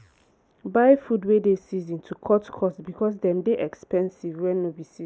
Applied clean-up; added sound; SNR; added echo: none; none; none; none.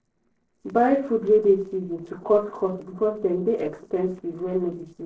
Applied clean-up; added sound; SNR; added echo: neural separator model SepFormer DNS4.